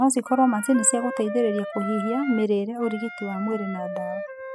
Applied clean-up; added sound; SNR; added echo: classical method spectral subtraction.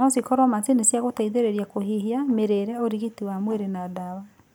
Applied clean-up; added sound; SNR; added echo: none; none; none; none.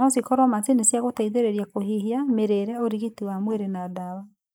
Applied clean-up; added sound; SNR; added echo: neural mask model Resemble Enhance denoiser.